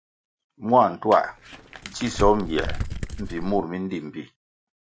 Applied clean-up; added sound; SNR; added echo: none; Crumpling, crinkling; 6 dB; none.